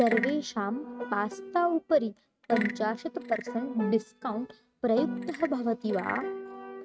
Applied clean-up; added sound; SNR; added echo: neural mask model RNNoise.